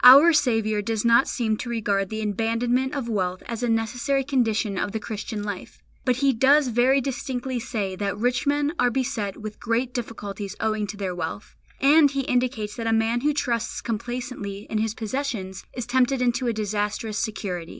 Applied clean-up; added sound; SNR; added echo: none; none; none; none.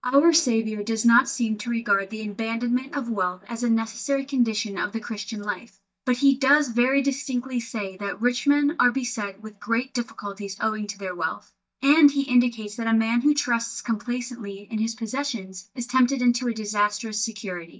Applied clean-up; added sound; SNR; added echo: neural mask model DeepFilterNet 3.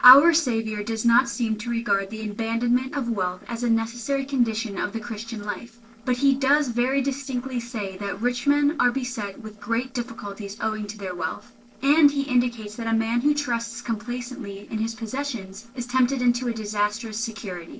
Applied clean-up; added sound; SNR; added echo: neural separator model SepFormer DNS4.